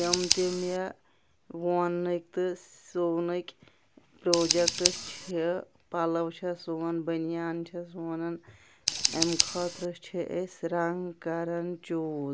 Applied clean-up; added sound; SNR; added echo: none; Scissors; 5 dB; none.